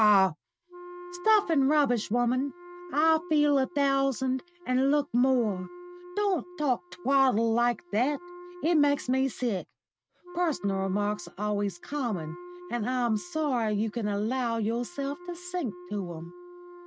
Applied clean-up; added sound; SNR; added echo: neural mask model RNNoise.